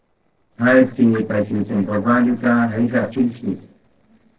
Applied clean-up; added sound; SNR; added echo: neural separator model SepFormer DNS4.